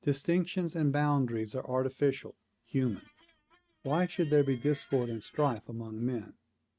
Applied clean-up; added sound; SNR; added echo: neural mask model RNNoise.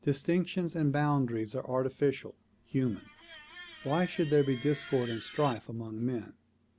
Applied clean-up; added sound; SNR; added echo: none; Screech; 16 dB; none.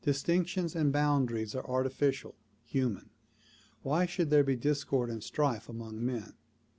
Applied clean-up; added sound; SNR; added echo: none; none; none; none.